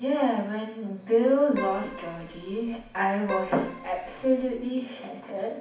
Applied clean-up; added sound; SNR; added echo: none; Keyboard (musical); 11 dB; reverberation time 0.6 s.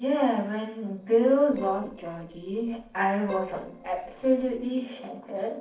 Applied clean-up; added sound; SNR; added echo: neural separator model SepFormer DNS4.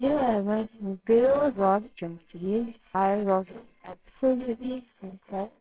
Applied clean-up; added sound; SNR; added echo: neural separator model SepFormer WHAMR!.